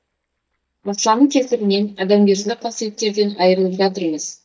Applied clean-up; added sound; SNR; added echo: neural mask model DeepFilterNet 3.